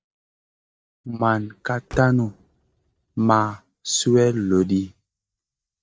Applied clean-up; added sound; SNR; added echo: neural mask model DeepFilterNet 3.